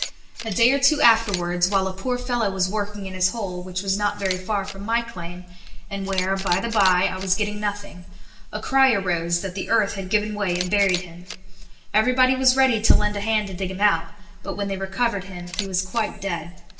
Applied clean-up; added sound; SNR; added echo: none; Camera; 16 dB; reverberation time 1.3 s.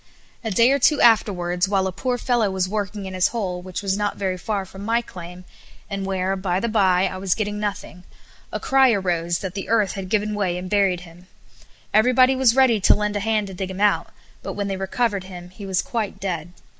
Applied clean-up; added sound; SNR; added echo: none; none; none; none.